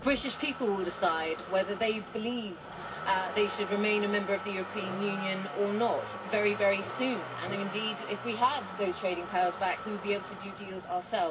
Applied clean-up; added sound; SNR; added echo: none; Motor vehicle (road); 9 dB; reverberation time 0.4 s.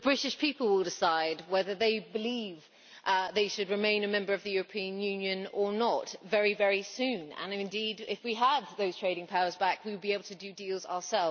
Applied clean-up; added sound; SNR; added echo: none; none; none; none.